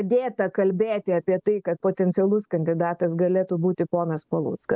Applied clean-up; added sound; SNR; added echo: none; none; none; none.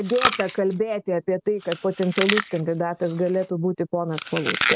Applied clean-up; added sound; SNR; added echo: none; Chewing, mastication; 5 dB; none.